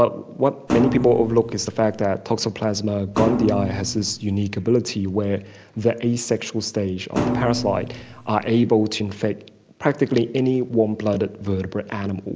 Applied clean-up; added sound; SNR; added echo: none; Thump, thud; 4 dB; none.